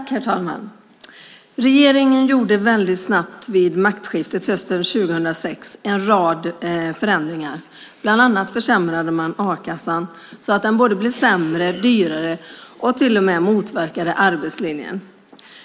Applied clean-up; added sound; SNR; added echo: none; none; none; none.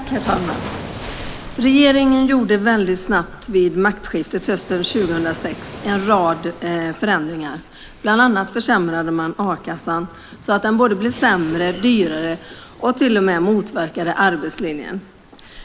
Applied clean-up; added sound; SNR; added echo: none; Waves, surf; 16 dB; none.